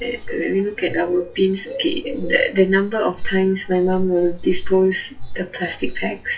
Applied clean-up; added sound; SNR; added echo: classical method WPE with log-MMSE.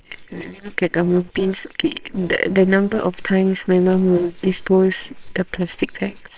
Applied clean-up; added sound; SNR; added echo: neural separator model SepFormer WHAMR!.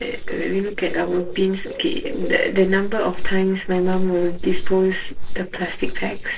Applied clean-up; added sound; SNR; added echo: neural separator model SepFormer DNS4.